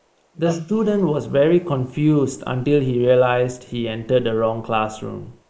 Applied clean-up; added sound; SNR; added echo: neural mask model Resemble Enhance denoiser.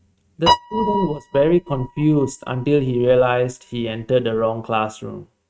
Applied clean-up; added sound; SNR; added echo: neural mask model RNNoise.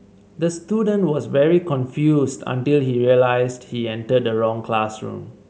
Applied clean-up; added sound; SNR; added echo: none; none; none; none.